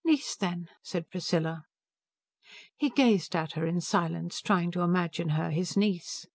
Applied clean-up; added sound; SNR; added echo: none; none; none; none.